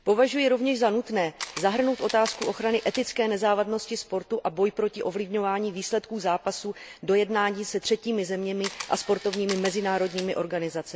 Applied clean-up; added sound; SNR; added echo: none; Camera; 13 dB; none.